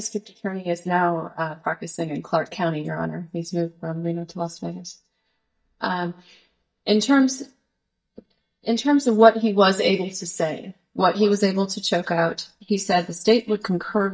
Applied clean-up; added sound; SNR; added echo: neural mask model DeepFilterNet 3.